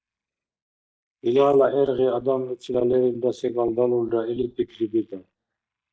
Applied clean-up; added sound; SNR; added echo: neural mask model DeepFilterNet 3.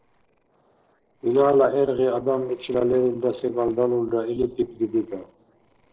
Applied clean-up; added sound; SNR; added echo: neural separator model SepFormer DNS4.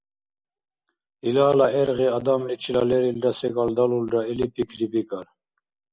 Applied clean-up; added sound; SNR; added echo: none; none; none; none.